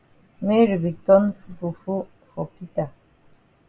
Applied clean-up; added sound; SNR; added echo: none; none; none; none.